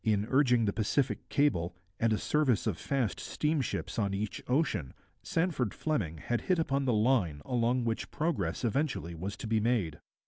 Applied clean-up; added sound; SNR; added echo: none; none; none; none.